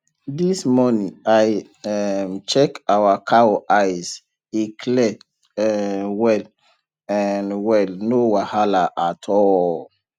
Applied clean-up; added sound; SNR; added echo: none; none; none; none.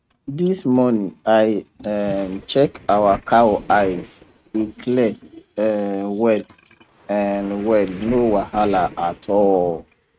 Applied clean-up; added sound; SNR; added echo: neural mask model RNNoise.